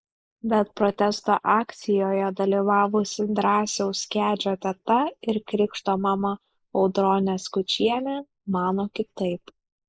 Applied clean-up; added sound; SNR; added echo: neural mask model Resemble Enhance denoiser.